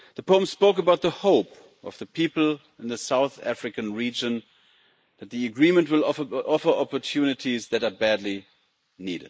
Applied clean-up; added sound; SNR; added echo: neural mask model Resemble Enhance denoiser.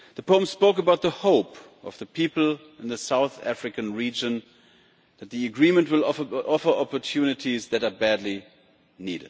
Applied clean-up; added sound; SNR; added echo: none; none; none; none.